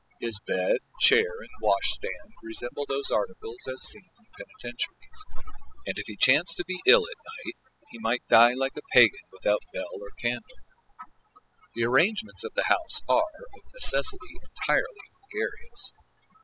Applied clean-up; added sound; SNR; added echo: classical method spectral subtraction.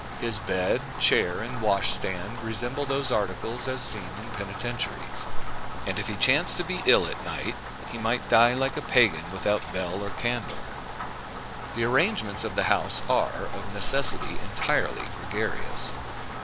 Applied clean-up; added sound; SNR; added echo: none; Rain; 5 dB; none.